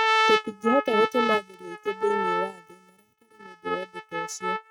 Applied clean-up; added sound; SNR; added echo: neural mask model RNNoise.